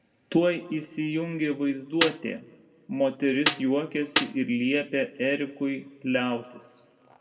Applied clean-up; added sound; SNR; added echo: none; Snare drum; 0 dB; reverberation time 1.2 s.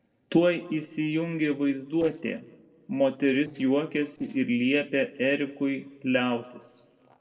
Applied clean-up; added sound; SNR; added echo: neural separator model SepFormer DNS4.